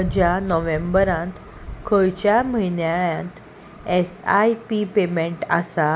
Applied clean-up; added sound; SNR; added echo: none; none; none; none.